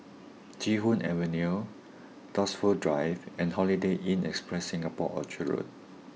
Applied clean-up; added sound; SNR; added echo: none; none; none; none.